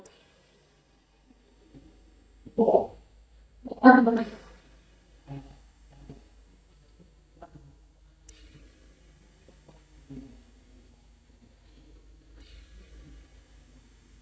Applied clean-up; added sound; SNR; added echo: neural mask model DeepFilterNet 3.